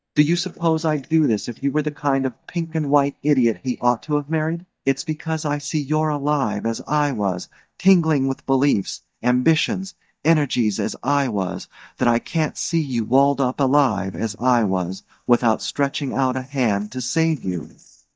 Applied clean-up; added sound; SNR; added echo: neural mask model DeepFilterNet 3.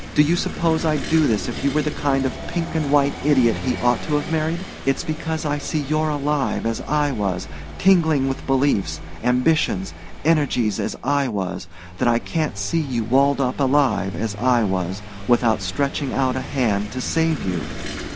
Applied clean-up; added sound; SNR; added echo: none; Engine / Vehicle; 10 dB; none.